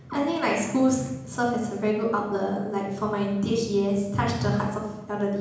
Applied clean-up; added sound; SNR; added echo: none; none; none; reverberation time 1.0 s.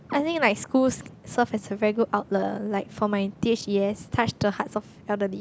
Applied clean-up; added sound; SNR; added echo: none; none; none; none.